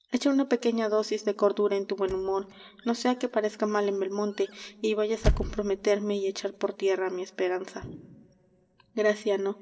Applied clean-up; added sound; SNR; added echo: none; Squeak / Slam / Wood; 7 dB; reverberation time 0.6 s.